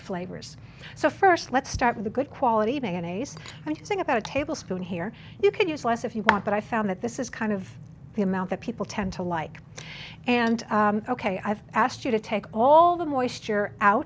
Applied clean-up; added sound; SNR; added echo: none; none; none; none.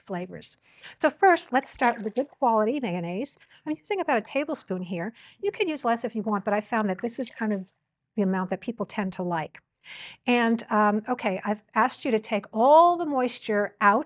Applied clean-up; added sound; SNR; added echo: neural mask model DeepFilterNet 3.